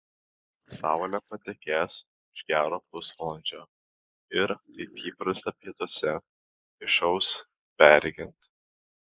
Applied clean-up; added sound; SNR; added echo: neural mask model Resemble Enhance denoiser.